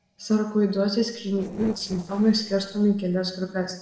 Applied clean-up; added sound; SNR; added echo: neural separator model SepFormer DNS4.